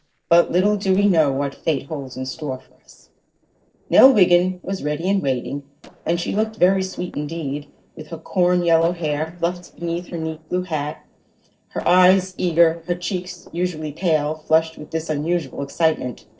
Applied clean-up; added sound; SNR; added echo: neural separator model SepFormer DNS4.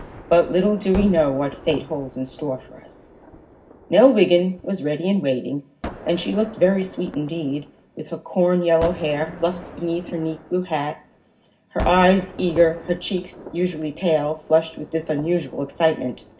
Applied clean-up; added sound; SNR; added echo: none; Gunshot, gunfire; 16 dB; reverberation time 0.4 s.